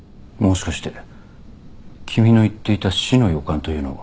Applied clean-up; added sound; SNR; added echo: none; none; none; none.